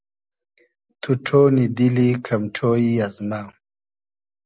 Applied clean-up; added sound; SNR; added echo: none; none; none; none.